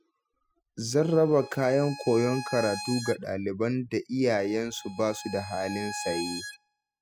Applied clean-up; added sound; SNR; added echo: classical method spectral subtraction.